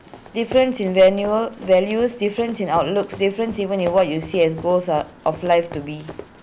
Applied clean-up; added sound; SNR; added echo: none; Run; 18 dB; none.